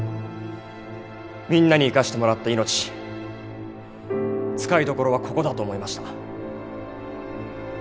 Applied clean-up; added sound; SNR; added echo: none; Musical instrument; 11 dB; none.